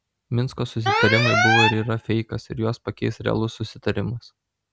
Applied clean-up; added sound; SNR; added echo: none; Alarm; -2 dB; none.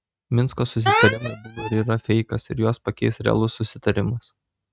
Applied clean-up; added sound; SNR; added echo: neural mask model RNNoise.